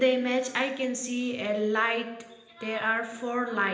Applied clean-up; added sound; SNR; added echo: none; none; none; reverberation time 0.9 s.